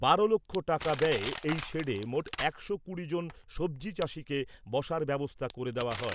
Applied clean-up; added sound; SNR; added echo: none; Crushing + Crack; 8 dB; none.